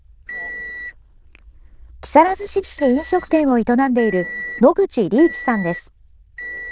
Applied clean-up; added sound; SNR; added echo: neural diffusion model UNIVERSE++.